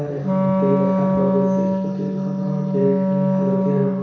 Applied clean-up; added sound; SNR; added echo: none; Wind instrument, woodwind instrument; -5 dB; reverberation time 1.1 s.